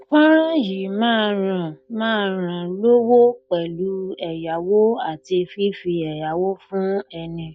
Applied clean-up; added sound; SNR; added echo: neural mask model DeepFilterNet 3.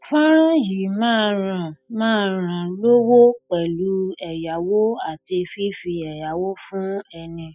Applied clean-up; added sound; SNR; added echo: classical method spectral subtraction.